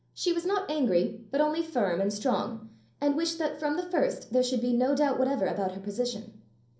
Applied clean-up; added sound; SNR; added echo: none; none; none; reverberation time 0.6 s.